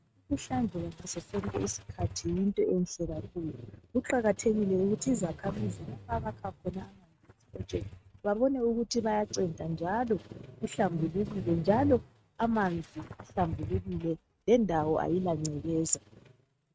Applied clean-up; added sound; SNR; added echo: neural mask model RNNoise.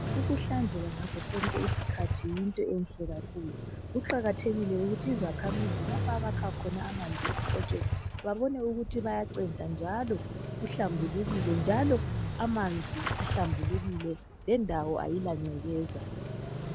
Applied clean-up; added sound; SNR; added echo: none; Engine starting / Motorcycle; 1 dB; none.